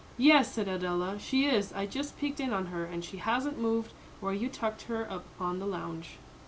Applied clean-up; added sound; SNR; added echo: none; none; none; none.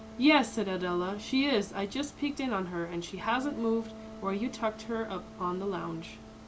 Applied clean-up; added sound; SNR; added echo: none; Wind instrument, woodwind instrument; 17 dB; none.